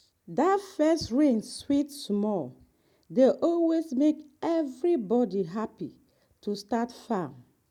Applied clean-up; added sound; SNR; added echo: none; none; none; none.